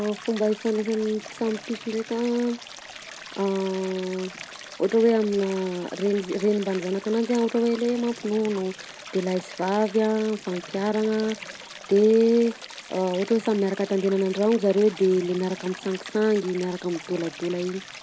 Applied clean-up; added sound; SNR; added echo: none; Stream; 16 dB; none.